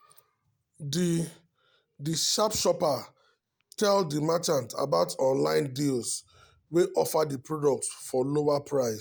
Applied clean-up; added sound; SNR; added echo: none; none; none; none.